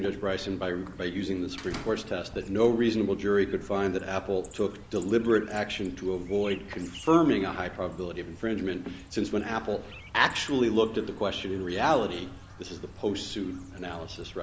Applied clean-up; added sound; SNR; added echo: none; Slam + Chirp, tweet; 17 dB; none.